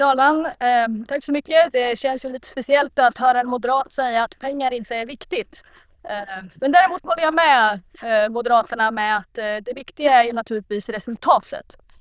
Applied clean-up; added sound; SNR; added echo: neural diffusion model UNIVERSE++.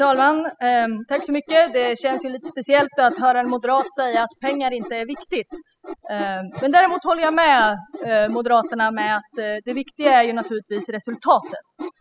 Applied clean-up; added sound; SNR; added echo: classical method spectral subtraction.